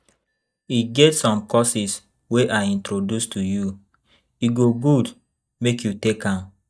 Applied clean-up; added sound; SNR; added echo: neural mask model DeepFilterNet 3.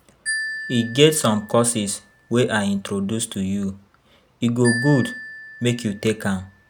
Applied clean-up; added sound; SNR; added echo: none; Marimba, xylophone; 12 dB; none.